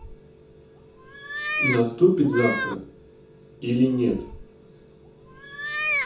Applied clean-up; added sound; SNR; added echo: none; Meow; 6 dB; reverberation time 0.5 s.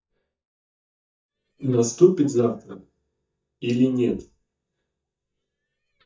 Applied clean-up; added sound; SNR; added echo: neural mask model DeepFilterNet 3.